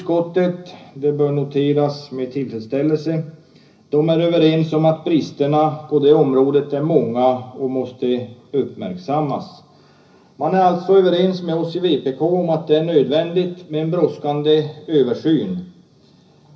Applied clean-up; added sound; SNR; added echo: none; none; none; reverberation time 0.5 s.